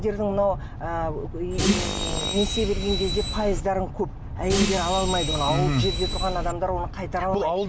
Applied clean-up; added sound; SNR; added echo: none; Bus; 2 dB; none.